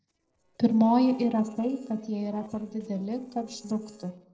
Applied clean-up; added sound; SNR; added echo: neural separator model SepFormer DNS4.